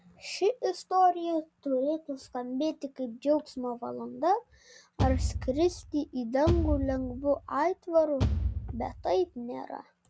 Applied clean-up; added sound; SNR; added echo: none; Bass drum / Thump, thud; 2 dB; none.